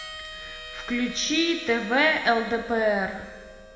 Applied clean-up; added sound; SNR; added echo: none; Harmonica; 15 dB; reverberation time 1.4 s.